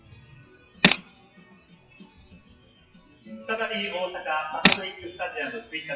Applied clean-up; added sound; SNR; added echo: classical method WPE with log-MMSE.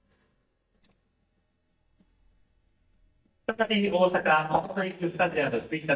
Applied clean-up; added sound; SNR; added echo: neural mask model DeepFilterNet 3.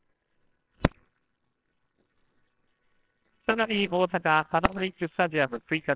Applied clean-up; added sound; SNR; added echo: neural separator model SepFormer WHAMR!.